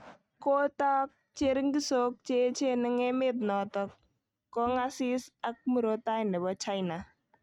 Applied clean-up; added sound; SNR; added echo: neural mask model RNNoise.